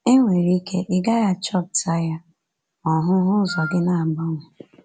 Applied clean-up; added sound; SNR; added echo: none; Wind instrument, woodwind instrument; 11 dB; none.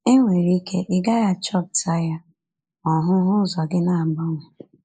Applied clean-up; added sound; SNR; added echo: neural mask model Resemble Enhance denoiser.